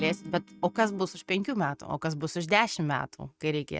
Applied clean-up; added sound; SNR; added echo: neural mask model RNNoise.